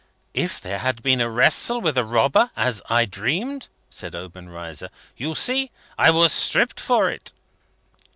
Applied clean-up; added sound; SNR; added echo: none; none; none; none.